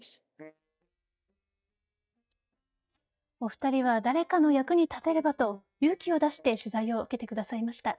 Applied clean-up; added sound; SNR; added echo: neural mask model DeepFilterNet 3.